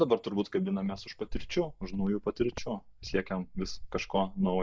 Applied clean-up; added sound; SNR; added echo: neural mask model DeepFilterNet 3.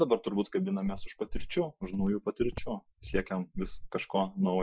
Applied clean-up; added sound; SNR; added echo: classical method Wiener filter.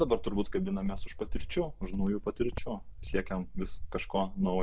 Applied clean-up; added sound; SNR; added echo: none; Cricket; 3 dB; none.